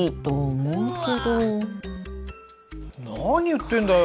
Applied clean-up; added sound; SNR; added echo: none; none; none; none.